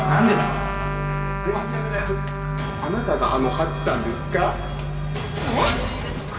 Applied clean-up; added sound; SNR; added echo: none; Trumpet; 10 dB; reverberation time 2.1 s.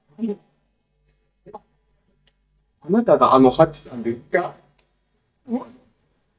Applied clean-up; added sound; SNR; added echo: neural mask model DeepFilterNet 3.